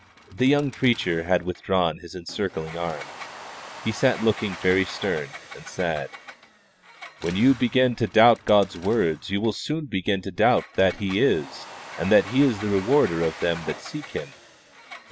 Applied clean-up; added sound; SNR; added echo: none; Engine + Domestic sounds, home sounds; 17 dB; none.